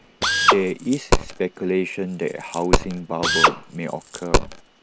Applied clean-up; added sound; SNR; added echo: none; Coin (dropping) + Drill; -4 dB; none.